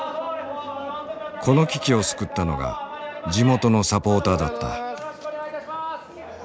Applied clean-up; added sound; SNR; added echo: none; none; none; none.